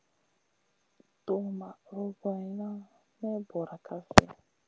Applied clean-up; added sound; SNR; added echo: none; none; none; none.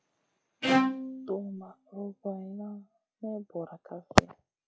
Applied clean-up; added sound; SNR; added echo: classical method log-MMSE.